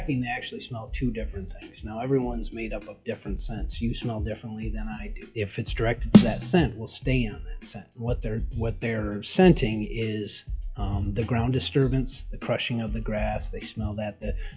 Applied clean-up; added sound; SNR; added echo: classical method WPE with log-MMSE.